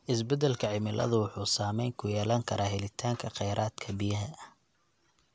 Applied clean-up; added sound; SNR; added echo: none; none; none; none.